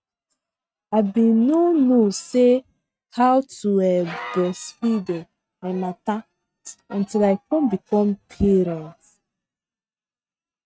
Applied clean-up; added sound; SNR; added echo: neural mask model RNNoise.